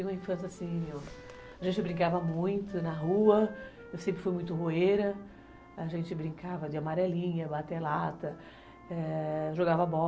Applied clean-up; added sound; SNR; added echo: none; Wind instrument, woodwind instrument; 20 dB; none.